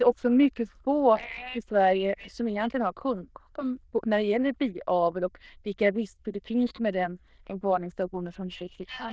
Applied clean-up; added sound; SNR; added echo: neural diffusion model UNIVERSE++.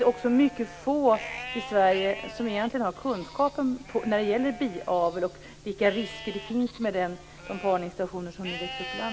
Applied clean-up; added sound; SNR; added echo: none; Livestock, farm animals, working animals; 14 dB; none.